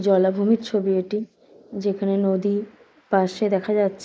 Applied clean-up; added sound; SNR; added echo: neural mask model Resemble Enhance denoiser.